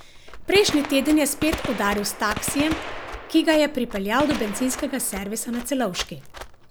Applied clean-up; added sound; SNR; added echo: none; Gunshot, gunfire + Run; 10 dB; none.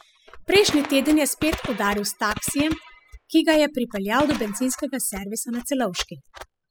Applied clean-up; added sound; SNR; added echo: classical method spectral subtraction.